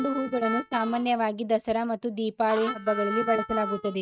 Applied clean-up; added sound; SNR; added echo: neural mask model RNNoise.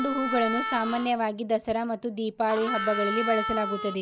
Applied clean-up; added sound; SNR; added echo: none; Harmonica; 5 dB; none.